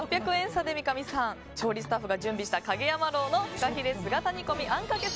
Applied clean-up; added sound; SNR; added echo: none; none; none; none.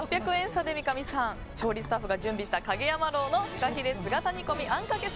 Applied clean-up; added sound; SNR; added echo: none; Bird; 15 dB; none.